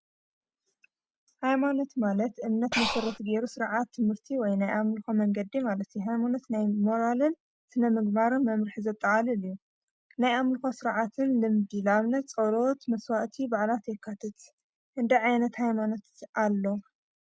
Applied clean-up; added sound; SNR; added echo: none; Breathing; 2 dB; none.